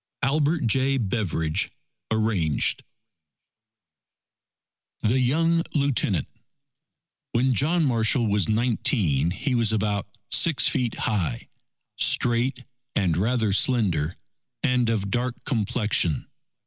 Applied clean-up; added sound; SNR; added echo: none; none; none; none.